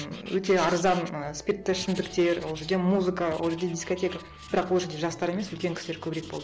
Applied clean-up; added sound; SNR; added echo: none; Writing; 18 dB; none.